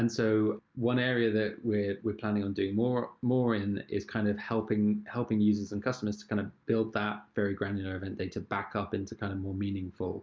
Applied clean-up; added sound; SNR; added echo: none; none; none; none.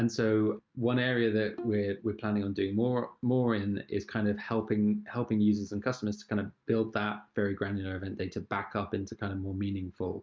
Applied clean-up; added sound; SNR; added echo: neural mask model RNNoise.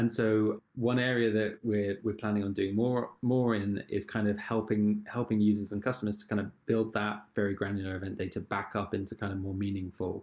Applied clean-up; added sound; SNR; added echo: neural mask model Resemble Enhance denoiser.